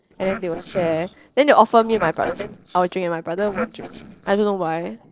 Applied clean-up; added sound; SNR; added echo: neural separator model SepFormer DNS4.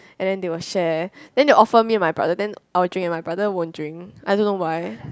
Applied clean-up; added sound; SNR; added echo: none; none; none; none.